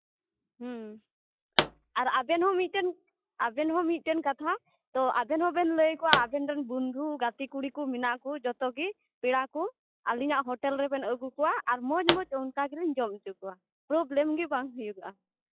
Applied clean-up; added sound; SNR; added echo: classical method log-MMSE.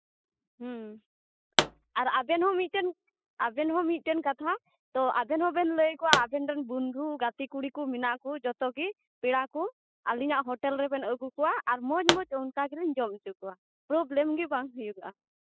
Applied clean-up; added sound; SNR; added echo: classical method spectral subtraction.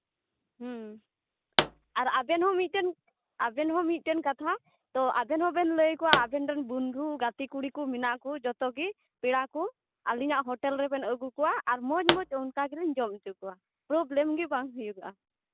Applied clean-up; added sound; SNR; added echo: none; Explosion; 0 dB; none.